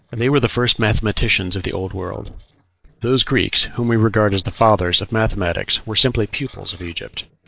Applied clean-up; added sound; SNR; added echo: neural separator model SepFormer DNS4.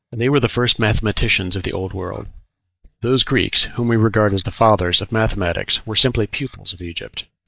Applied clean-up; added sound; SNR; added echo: neural mask model DeepFilterNet 3.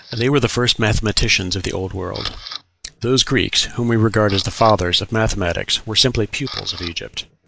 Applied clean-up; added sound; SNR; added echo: neural mask model Resemble Enhance denoiser.